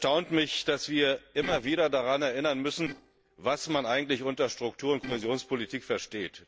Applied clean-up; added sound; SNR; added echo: neural separator model SepFormer DNS4.